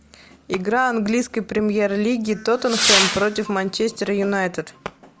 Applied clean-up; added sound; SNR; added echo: none; Whoosh, swoosh, swish / Fireworks; 6 dB; none.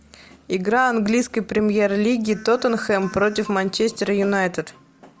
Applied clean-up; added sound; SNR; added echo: none; none; none; none.